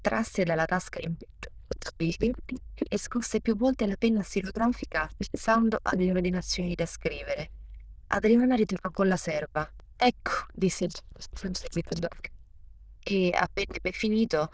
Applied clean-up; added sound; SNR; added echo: neural diffusion model UNIVERSE++.